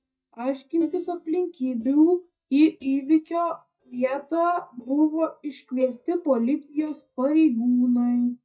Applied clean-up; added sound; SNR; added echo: neural mask model DeepFilterNet 3.